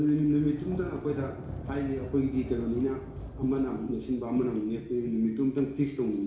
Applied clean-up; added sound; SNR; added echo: none; Sliding door; 12 dB; reverberation time 0.7 s.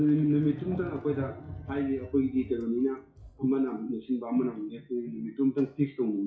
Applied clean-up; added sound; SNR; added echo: classical method WPE with log-MMSE.